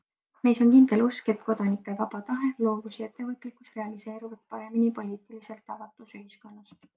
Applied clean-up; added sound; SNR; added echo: none; none; none; none.